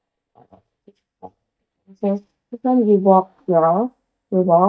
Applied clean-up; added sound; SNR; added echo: neural mask model DeepFilterNet 3.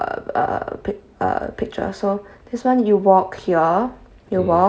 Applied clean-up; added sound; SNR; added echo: none; none; none; none.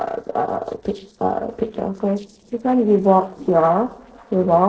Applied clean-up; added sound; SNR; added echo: neural separator model SepFormer DNS4.